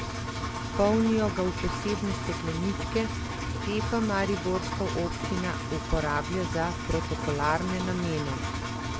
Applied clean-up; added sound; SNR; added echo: none; Engine; 2 dB; none.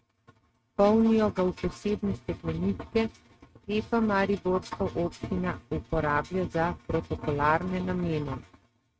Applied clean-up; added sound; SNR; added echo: neural mask model RNNoise.